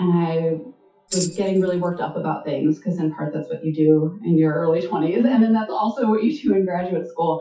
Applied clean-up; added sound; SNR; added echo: classical method WPE with log-MMSE.